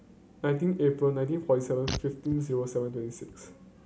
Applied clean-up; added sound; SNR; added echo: none; Fart; 11 dB; none.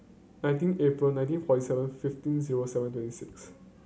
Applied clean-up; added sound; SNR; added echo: none; none; none; none.